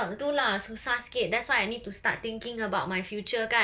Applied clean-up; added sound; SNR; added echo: none; none; none; none.